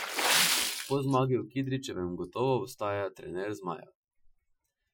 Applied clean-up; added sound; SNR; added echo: classical method Wiener filter.